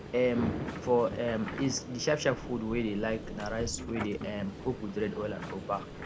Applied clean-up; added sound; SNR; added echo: none; Subway, metro, underground + Thunder / Rain; 8 dB; none.